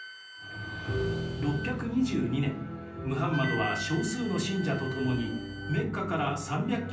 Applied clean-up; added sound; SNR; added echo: none; Wind instrument, woodwind instrument; 12 dB; reverberation time 0.6 s.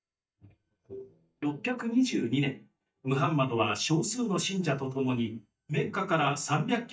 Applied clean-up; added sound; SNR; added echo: neural mask model DeepFilterNet 3.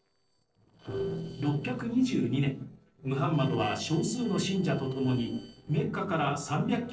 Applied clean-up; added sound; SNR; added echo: neural separator model SepFormer DNS4.